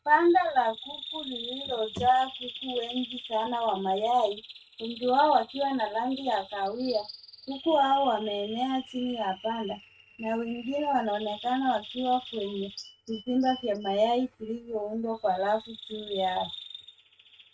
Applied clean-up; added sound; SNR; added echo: neural mask model RNNoise.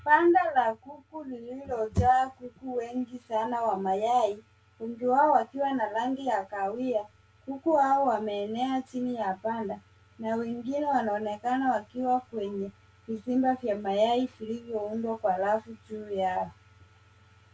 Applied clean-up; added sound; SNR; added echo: none; none; none; none.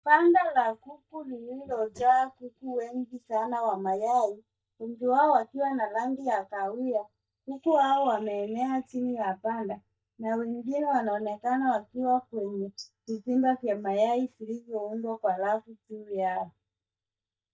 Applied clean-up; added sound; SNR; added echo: neural mask model DeepFilterNet 3.